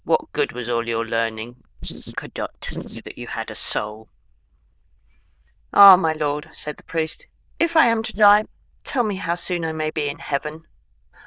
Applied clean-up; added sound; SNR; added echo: neural diffusion model UNIVERSE++.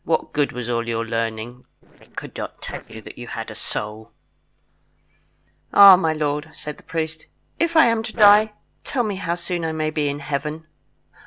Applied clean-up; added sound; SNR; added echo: neural separator model SepFormer DNS4.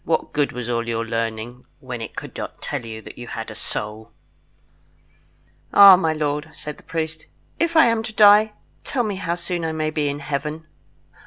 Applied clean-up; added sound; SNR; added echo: none; none; none; none.